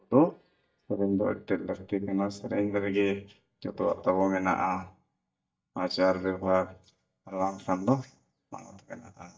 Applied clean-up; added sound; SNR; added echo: neural mask model DeepFilterNet 3.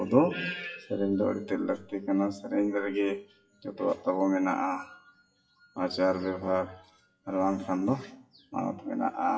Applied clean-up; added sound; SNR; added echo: classical method WPE with log-MMSE.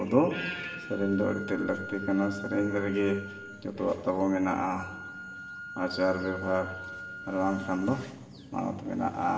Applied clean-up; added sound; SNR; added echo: none; Wind instrument, woodwind instrument; 13 dB; reverberation time 2.9 s.